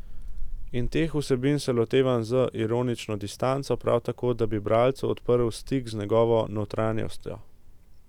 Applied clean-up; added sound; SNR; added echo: none; Wind; 9 dB; none.